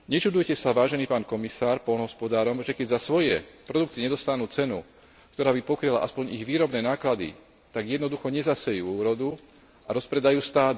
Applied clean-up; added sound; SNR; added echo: none; none; none; none.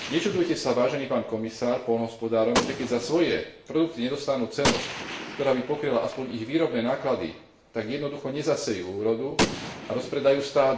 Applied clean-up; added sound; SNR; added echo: none; Gunshot, gunfire; 8 dB; reverberation time 0.7 s.